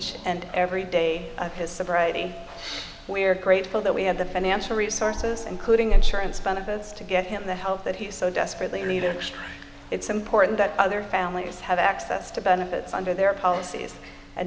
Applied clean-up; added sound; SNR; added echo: none; Gong; 16 dB; none.